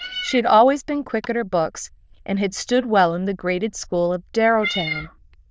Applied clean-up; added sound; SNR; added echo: neural diffusion model UNIVERSE++.